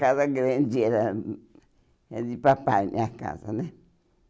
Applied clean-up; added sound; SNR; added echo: none; none; none; none.